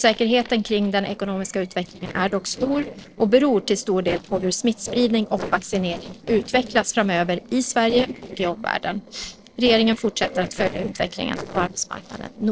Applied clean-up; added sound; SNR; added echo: neural separator model SepFormer DNS4.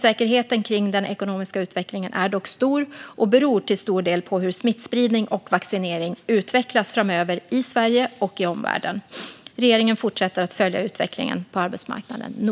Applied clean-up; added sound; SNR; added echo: none; none; none; none.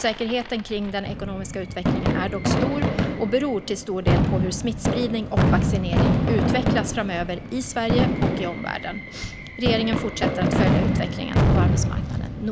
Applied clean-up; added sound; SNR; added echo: none; Fireworks; -4 dB; none.